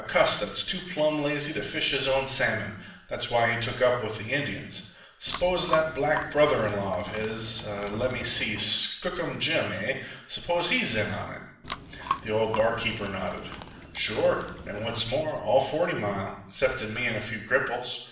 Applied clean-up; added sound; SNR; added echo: none; Chewing, mastication; 9 dB; reverberation time 0.7 s.